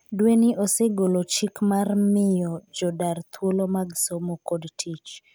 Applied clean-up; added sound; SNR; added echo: none; none; none; none.